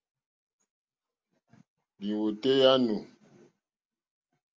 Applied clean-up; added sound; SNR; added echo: none; none; none; none.